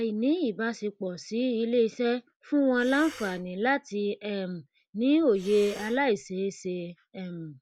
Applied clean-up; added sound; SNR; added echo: none; Breathing; 20 dB; none.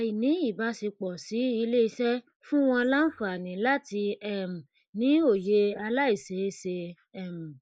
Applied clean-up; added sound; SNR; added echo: neural mask model Resemble Enhance denoiser.